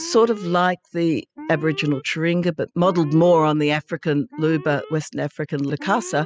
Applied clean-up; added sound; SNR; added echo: classical method spectral subtraction.